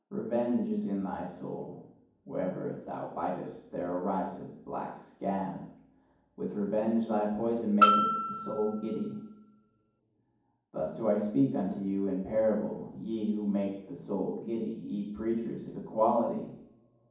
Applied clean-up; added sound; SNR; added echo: none; Bell; -3 dB; reverberation time 1.2 s.